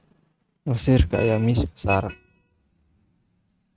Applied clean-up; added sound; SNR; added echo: neural mask model RNNoise.